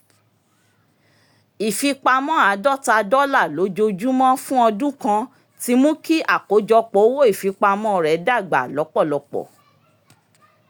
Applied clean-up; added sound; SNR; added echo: none; none; none; none.